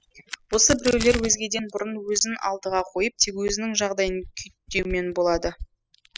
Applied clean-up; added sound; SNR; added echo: classical method spectral subtraction.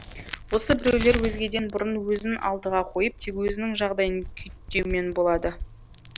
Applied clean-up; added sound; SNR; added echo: none; Crack; 10 dB; none.